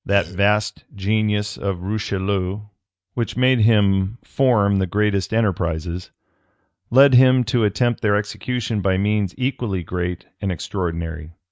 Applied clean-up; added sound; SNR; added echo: neural mask model RNNoise.